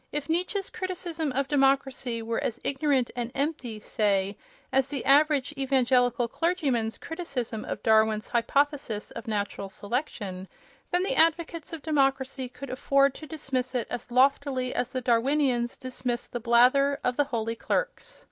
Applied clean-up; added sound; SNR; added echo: none; none; none; none.